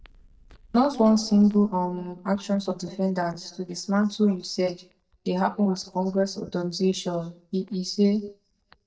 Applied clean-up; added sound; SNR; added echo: neural mask model DeepFilterNet 3.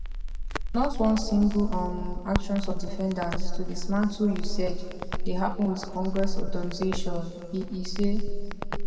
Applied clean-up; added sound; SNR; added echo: none; Crackle; -2 dB; reverberation time 2.2 s.